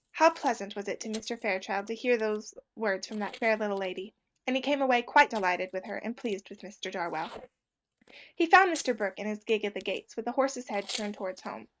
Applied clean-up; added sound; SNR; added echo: neural mask model RNNoise.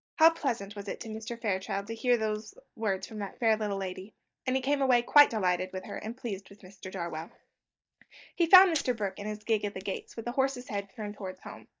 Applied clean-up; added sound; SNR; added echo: neural mask model DeepFilterNet 3.